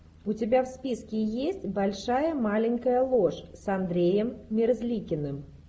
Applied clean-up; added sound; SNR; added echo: none; none; none; none.